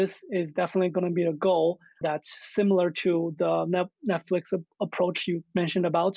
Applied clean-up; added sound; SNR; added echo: none; none; none; none.